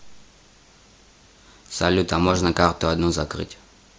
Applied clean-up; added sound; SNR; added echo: none; Slam; 17 dB; none.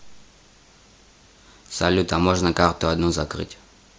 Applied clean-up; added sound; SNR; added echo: none; none; none; none.